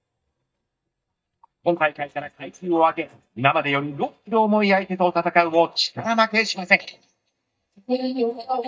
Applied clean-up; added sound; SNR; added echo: neural mask model DeepFilterNet 3.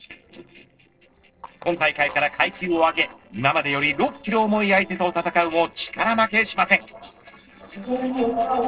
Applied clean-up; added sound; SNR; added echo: neural separator model SepFormer DNS4.